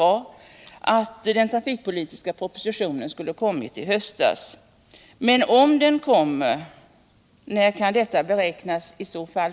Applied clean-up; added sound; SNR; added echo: none; none; none; none.